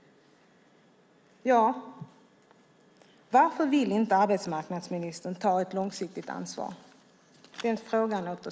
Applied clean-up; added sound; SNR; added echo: none; none; none; none.